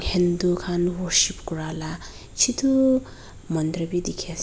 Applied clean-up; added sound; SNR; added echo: none; none; none; none.